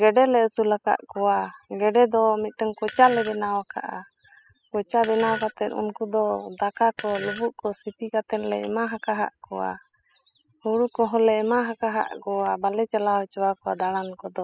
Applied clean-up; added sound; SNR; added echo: classical method spectral subtraction.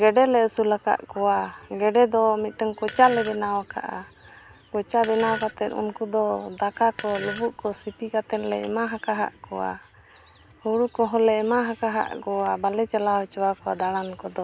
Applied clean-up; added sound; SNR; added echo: none; Fart; 13 dB; none.